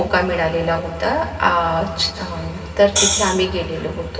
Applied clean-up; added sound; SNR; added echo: none; Hi-hat; 0 dB; reverberation time 1.8 s.